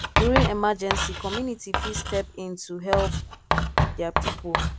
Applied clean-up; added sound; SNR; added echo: none; Writing; -2 dB; none.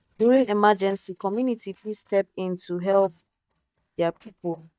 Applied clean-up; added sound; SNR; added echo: neural mask model DeepFilterNet 3.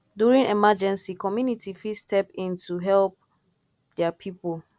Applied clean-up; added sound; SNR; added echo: none; none; none; none.